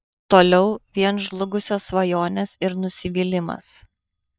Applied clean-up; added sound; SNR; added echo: neural mask model DeepFilterNet 3.